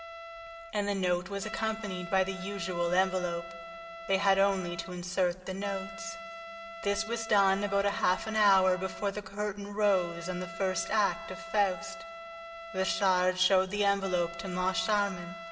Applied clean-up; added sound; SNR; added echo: none; Trumpet; 13 dB; reverberation time 2.3 s.